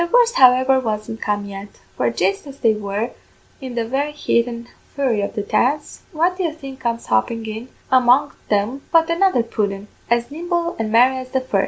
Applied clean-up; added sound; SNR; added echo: none; none; none; none.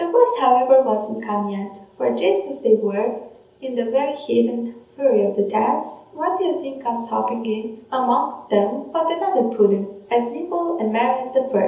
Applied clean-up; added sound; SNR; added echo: none; none; none; reverberation time 0.7 s.